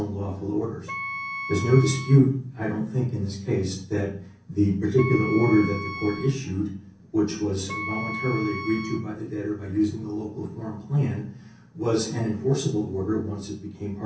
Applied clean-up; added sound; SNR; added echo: none; Wind instrument, woodwind instrument; 11 dB; reverberation time 0.6 s.